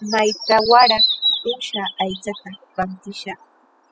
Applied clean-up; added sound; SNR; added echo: classical method spectral subtraction.